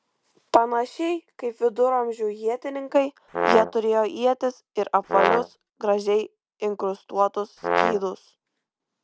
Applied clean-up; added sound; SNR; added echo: none; Brass instrument; 0 dB; none.